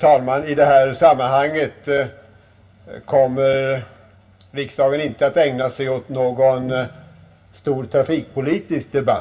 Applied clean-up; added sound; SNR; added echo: none; none; none; reverberation time 0.2 s.